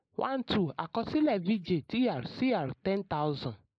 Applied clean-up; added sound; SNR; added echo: neural mask model Resemble Enhance denoiser.